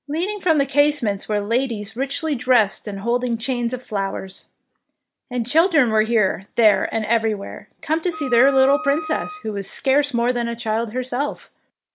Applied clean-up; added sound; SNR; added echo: none; Wind instrument, woodwind instrument; 11 dB; none.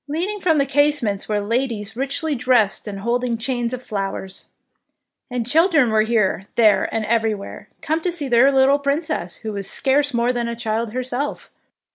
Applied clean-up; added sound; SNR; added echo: none; none; none; none.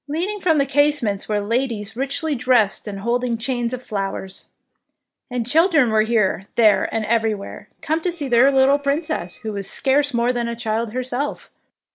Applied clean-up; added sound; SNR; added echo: neural separator model SepFormer DNS4.